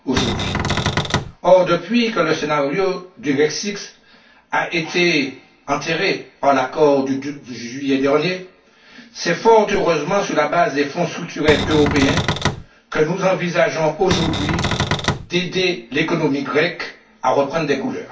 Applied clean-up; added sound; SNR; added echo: none; Cupboard open or close; 2 dB; reverberation time 0.2 s.